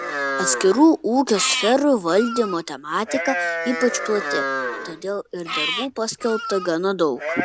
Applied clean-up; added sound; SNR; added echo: none; Livestock, farm animals, working animals; 6 dB; none.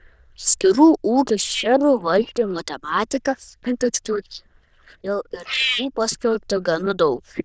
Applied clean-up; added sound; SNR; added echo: neural diffusion model UNIVERSE++.